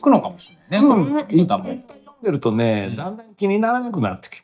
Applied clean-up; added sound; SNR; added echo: neural mask model DeepFilterNet 3.